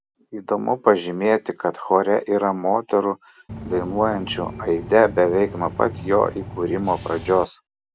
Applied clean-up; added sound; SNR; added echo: none; Bus / Engine; 13 dB; none.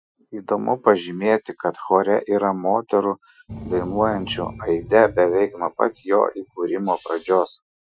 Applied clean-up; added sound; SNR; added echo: classical method Wiener filter.